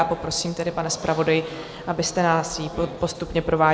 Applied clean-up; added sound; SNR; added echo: none; none; none; none.